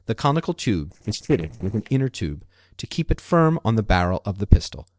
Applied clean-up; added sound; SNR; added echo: neural separator model SepFormer DNS4.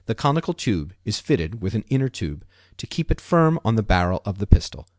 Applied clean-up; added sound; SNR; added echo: none; none; none; none.